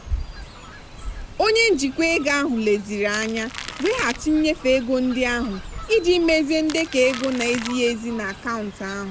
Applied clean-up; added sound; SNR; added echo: none; Crackle + Fowl; 12 dB; none.